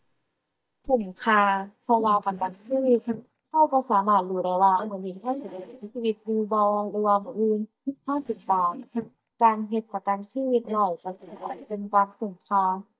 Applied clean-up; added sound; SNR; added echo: neural mask model DeepFilterNet 3.